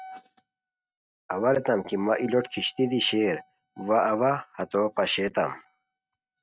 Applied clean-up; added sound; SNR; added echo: neural mask model RNNoise.